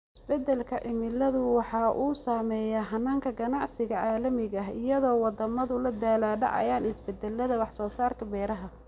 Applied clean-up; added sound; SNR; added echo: none; none; none; none.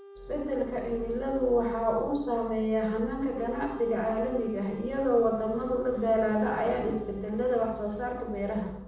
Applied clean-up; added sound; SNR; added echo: none; Wind instrument, woodwind instrument; 19 dB; reverberation time 0.7 s.